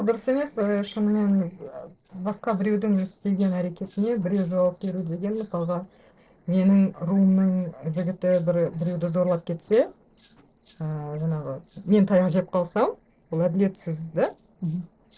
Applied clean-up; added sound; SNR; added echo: neural separator model SepFormer DNS4.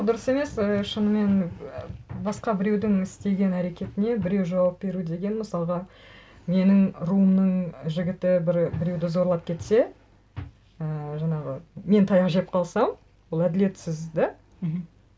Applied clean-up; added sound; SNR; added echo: none; none; none; none.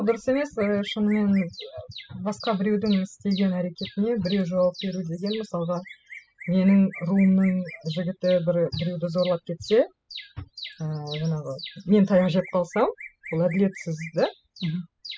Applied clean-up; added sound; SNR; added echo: classical method spectral subtraction.